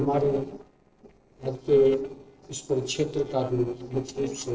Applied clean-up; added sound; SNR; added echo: neural separator model SepFormer DNS4.